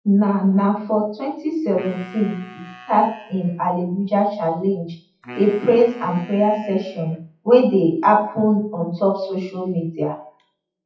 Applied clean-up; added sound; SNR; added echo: classical method WPE with log-MMSE.